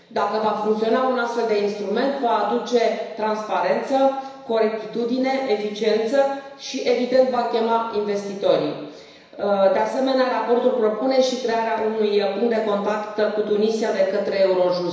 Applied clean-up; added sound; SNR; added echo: none; none; none; reverberation time 1.0 s.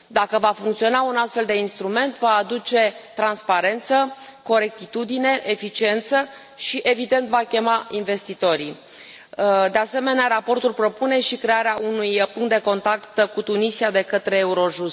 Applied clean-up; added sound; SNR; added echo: none; none; none; none.